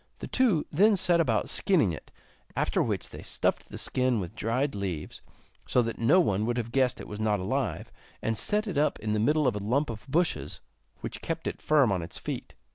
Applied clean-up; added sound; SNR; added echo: none; none; none; none.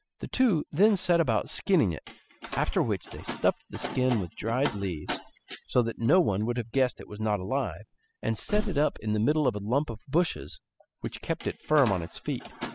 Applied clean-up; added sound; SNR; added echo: classical method spectral subtraction.